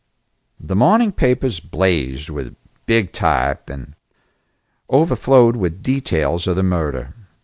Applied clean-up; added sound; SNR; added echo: none; none; none; none.